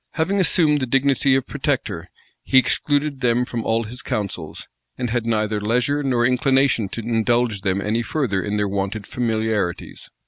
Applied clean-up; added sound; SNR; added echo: none; none; none; none.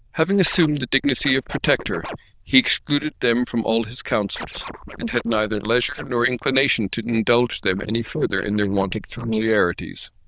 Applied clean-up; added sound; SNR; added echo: neural diffusion model UNIVERSE++.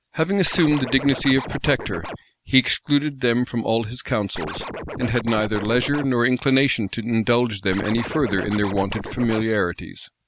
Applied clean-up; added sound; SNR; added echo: none; Scratching (performance technique); 9 dB; none.